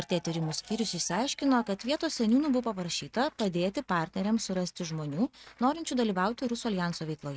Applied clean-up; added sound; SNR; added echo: neural mask model RNNoise.